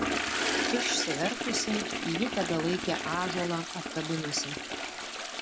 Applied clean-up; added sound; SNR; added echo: none; Toilet flush; 0 dB; none.